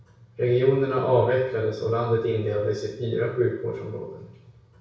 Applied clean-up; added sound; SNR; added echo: none; none; none; reverberation time 0.6 s.